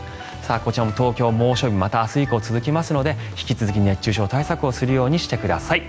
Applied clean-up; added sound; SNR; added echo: none; none; none; none.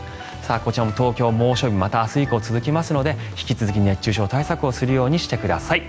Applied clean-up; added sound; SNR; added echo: none; Strum; 19 dB; none.